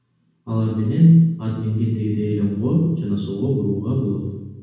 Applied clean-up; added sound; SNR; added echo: none; none; none; reverberation time 1.1 s.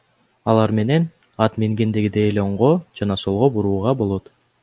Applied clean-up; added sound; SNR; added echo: none; none; none; none.